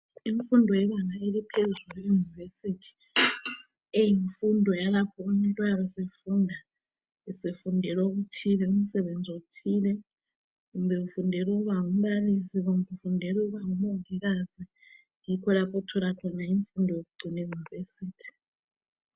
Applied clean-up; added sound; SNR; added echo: none; none; none; none.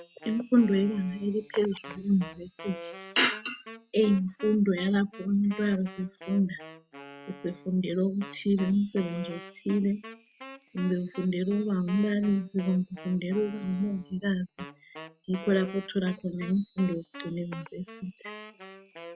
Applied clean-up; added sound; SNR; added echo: none; Chime + Wind instrument, woodwind instrument; 17 dB; none.